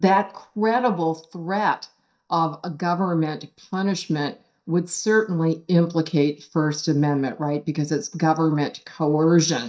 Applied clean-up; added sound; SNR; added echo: neural mask model DeepFilterNet 3.